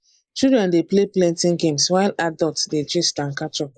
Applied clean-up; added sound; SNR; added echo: neural mask model Resemble Enhance denoiser.